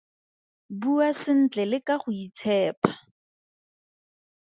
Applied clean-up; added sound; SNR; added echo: none; none; none; none.